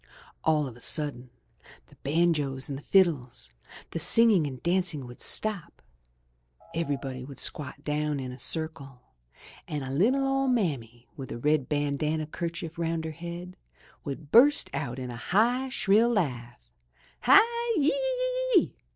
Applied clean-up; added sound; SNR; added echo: neural separator model SepFormer DNS4.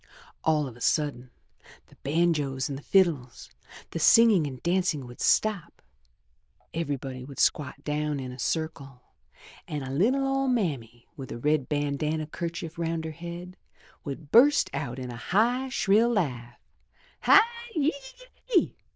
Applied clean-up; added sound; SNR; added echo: neural diffusion model UNIVERSE++.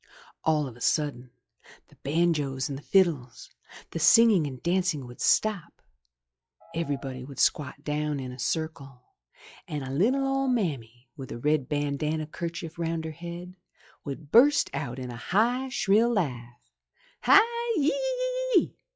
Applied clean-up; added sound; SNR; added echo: classical method log-MMSE.